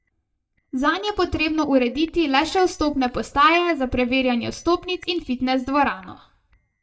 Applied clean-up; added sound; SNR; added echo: neural mask model DeepFilterNet 3.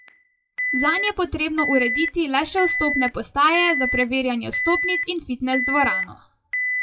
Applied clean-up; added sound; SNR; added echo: classical method WPE with log-MMSE.